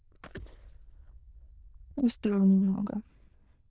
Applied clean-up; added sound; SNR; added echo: neural diffusion model UNIVERSE++.